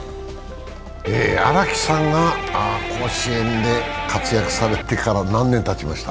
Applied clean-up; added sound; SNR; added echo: none; Electric guitar; 5 dB; none.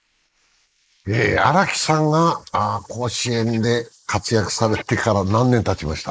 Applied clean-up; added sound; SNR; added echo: neural mask model Resemble Enhance denoiser.